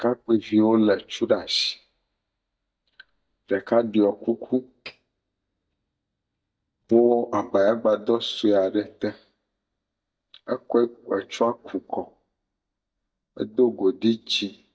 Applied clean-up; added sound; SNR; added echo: neural mask model DeepFilterNet 3.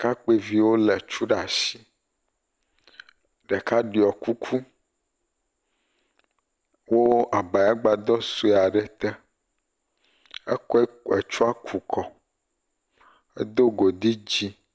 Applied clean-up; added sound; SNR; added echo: none; none; none; none.